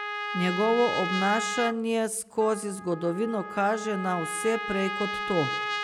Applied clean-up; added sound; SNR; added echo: none; Trumpet; 5 dB; none.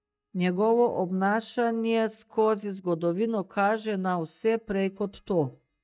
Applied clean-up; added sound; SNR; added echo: neural mask model DeepFilterNet 3.